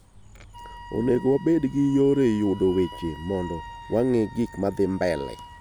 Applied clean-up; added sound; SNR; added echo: none; Wind instrument, woodwind instrument; 18 dB; none.